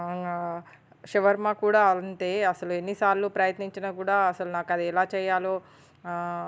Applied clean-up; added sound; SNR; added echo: none; none; none; none.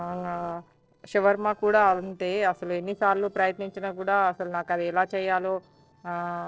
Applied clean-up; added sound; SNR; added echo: neural separator model SepFormer DNS4.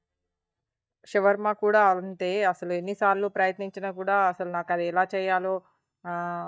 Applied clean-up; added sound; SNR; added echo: neural mask model DeepFilterNet 3.